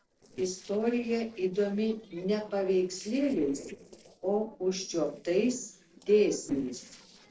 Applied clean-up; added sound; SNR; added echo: neural separator model SepFormer DNS4.